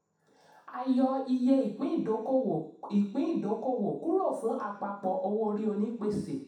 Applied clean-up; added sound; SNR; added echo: none; none; none; reverberation time 0.7 s.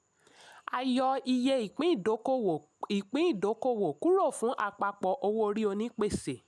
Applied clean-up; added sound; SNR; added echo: none; none; none; none.